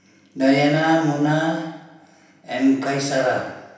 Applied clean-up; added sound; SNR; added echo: none; none; none; reverberation time 0.9 s.